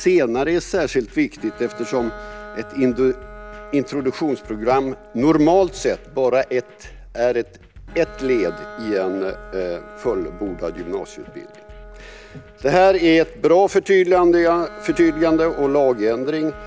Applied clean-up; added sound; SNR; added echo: none; Bowed string instrument + Drum kit; 18 dB; none.